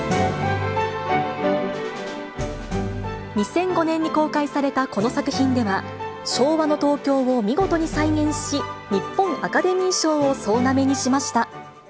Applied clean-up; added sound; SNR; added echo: none; none; none; none.